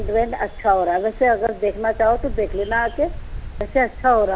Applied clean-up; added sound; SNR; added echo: none; Stream; 11 dB; none.